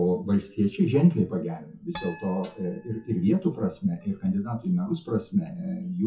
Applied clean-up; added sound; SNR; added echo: classical method WPE with log-MMSE.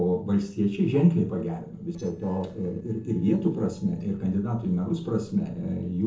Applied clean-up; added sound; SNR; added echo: neural separator model SepFormer DNS4.